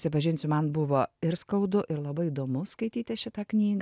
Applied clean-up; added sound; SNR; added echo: none; none; none; none.